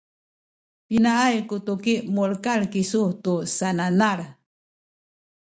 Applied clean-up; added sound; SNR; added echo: none; none; none; none.